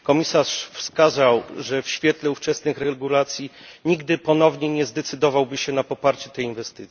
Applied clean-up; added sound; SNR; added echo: none; none; none; none.